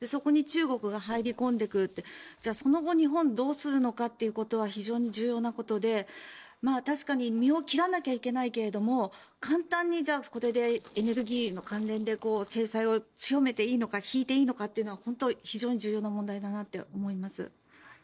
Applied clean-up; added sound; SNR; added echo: neural separator model SepFormer DNS4.